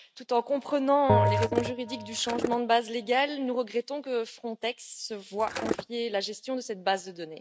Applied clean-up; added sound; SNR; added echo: neural mask model RNNoise.